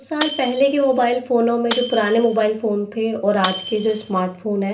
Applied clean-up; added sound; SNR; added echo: none; Tambourine; 11 dB; reverberation time 0.3 s.